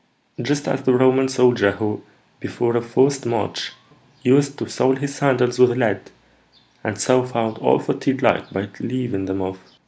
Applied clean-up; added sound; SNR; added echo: none; none; none; none.